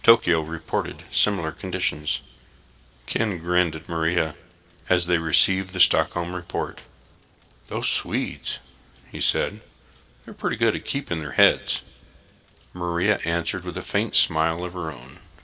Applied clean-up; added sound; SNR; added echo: none; none; none; reverberation time 1.1 s.